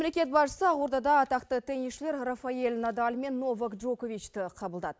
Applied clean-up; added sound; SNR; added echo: none; none; none; none.